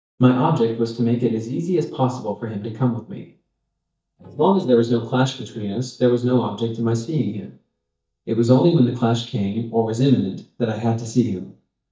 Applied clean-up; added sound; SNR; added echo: neural mask model DeepFilterNet 3.